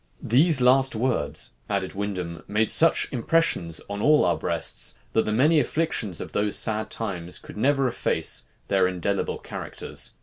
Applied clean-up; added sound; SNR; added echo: none; none; none; none.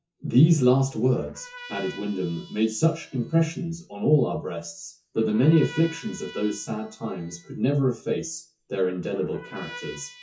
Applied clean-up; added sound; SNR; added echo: classical method WPE with log-MMSE.